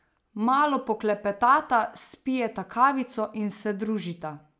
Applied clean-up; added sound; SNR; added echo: none; none; none; none.